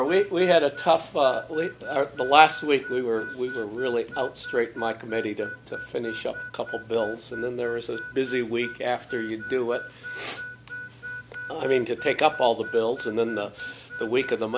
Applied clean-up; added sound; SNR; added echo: none; Harmonica; 13 dB; none.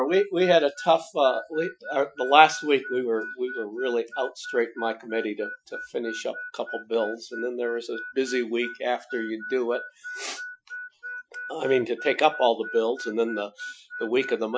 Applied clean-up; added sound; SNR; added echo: classical method Wiener filter.